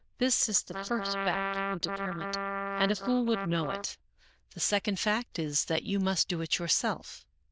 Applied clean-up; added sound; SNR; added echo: neural diffusion model UNIVERSE++.